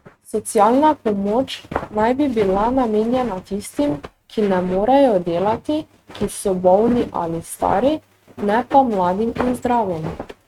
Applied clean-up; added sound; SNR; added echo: neural mask model RNNoise.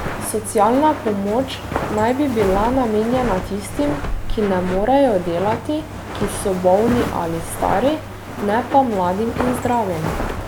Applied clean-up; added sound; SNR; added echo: none; Walk, footsteps; 7 dB; none.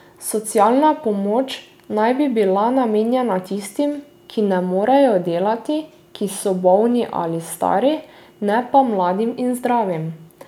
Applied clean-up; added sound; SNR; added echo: none; none; none; none.